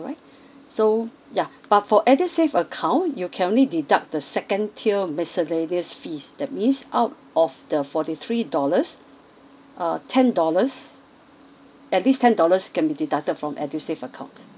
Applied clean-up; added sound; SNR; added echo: none; none; none; none.